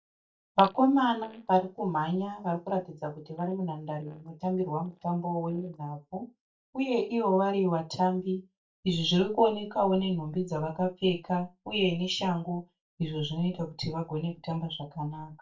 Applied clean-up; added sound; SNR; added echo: neural mask model DeepFilterNet 3.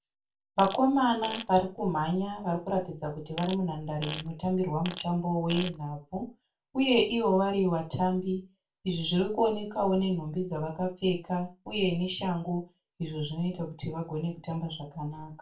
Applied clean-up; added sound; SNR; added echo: none; Fart; 13 dB; reverberation time 0.3 s.